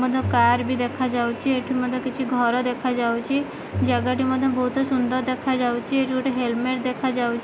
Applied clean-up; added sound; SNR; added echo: none; Bowed string instrument; 13 dB; none.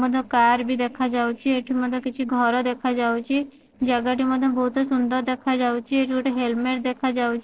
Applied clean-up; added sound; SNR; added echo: neural separator model SepFormer DNS4.